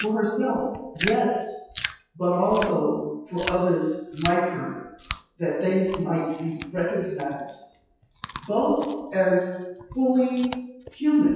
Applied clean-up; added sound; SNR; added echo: classical method WPE with log-MMSE.